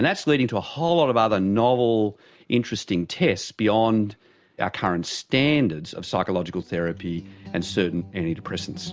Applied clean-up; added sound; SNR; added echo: none; none; none; none.